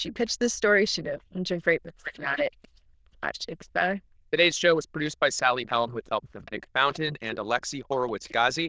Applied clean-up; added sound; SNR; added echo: neural diffusion model UNIVERSE++.